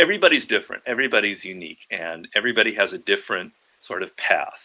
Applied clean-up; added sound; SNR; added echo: neural mask model Resemble Enhance denoiser.